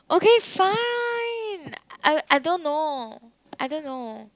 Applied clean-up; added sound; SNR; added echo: none; none; none; none.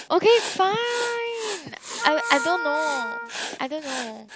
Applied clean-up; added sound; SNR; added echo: none; Wind instrument, woodwind instrument + Writing; 7 dB; none.